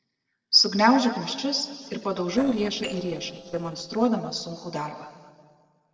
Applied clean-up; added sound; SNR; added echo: neural separator model SepFormer DNS4.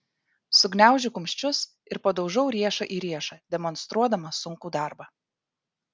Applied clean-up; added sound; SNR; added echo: none; none; none; none.